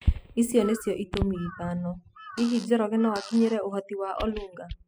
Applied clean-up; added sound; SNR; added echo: classical method spectral subtraction.